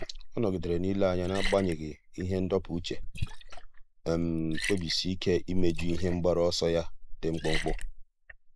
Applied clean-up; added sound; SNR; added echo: neural mask model Resemble Enhance denoiser.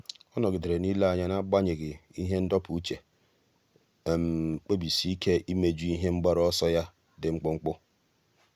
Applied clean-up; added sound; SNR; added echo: none; none; none; none.